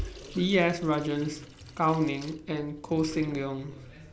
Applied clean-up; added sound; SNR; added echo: none; Sink (filling or washing) / Water tap, faucet; 16 dB; none.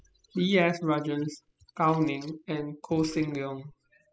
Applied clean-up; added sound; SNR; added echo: classical method spectral subtraction.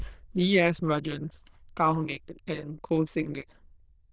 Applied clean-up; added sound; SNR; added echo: neural diffusion model UNIVERSE++.